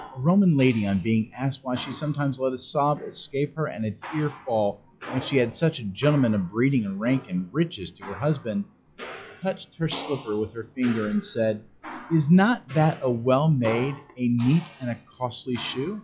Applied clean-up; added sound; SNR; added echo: classical method log-MMSE.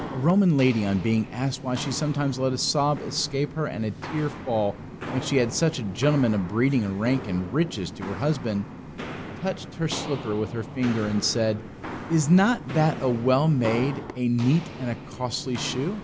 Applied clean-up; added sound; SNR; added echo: none; Walk, footsteps; 11 dB; none.